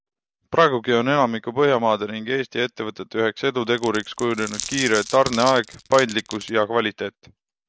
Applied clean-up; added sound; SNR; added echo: none; Glass; 13 dB; none.